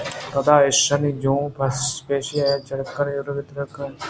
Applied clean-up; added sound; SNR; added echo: none; none; none; none.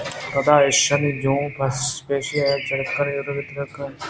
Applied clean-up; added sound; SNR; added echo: none; Bird; 10 dB; none.